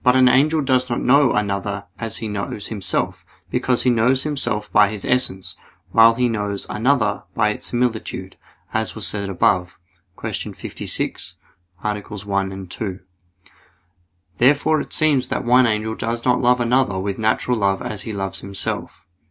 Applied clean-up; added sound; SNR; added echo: none; none; none; none.